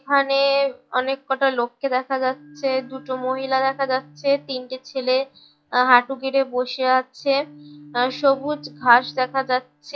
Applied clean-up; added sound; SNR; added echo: classical method log-MMSE.